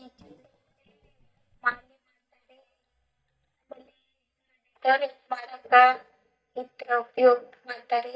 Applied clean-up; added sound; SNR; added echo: neural mask model DeepFilterNet 3.